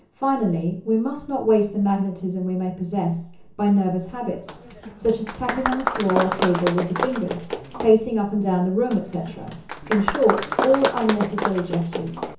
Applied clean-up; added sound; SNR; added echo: none; Applause; 5 dB; reverberation time 0.7 s.